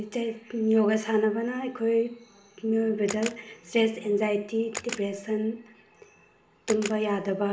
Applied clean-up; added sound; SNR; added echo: none; Camera; 14 dB; reverberation time 0.6 s.